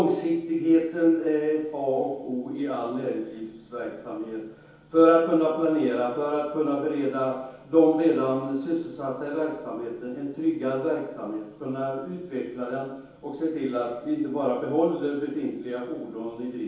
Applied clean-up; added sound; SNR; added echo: none; none; none; reverberation time 2.2 s.